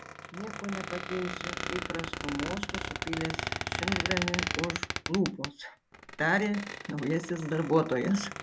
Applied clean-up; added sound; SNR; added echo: none; Squeak; 4 dB; none.